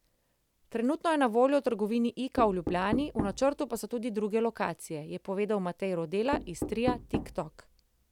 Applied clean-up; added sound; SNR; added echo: none; Knock; 10 dB; none.